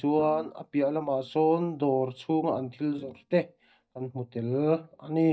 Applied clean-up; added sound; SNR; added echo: neural mask model DeepFilterNet 3.